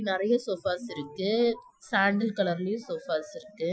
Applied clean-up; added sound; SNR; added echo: classical method Wiener filter.